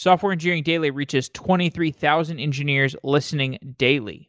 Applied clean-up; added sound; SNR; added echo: none; none; none; none.